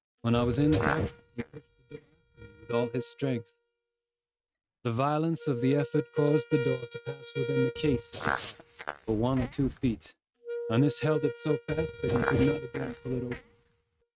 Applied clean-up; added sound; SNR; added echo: neural mask model RNNoise.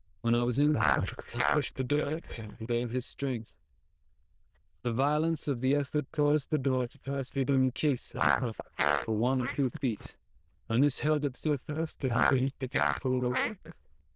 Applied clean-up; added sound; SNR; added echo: neural diffusion model UNIVERSE++.